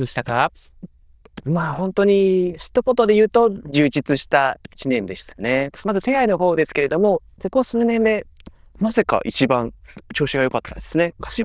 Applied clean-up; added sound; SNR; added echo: neural diffusion model UNIVERSE++.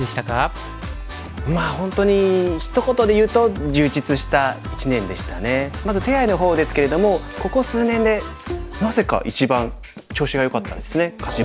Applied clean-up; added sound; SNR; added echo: none; Bowed string instrument; 18 dB; none.